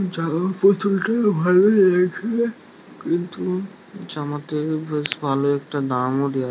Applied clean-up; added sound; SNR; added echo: none; none; none; none.